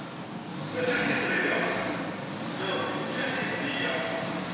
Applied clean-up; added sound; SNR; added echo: none; Engine; 2 dB; reverberation time 1.9 s.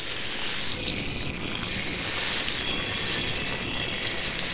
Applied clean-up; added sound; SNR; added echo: neural separator model SepFormer WHAMR!.